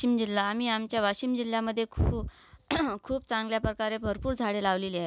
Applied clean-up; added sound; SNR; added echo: none; none; none; none.